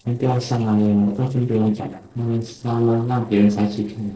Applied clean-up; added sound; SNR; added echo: neural separator model SepFormer DNS4.